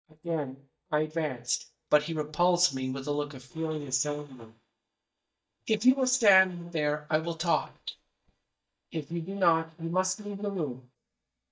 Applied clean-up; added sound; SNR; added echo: neural mask model DeepFilterNet 3.